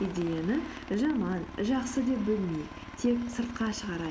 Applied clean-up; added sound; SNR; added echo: none; Aircraft; 13 dB; none.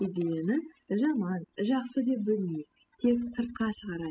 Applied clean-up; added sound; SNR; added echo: classical method spectral subtraction.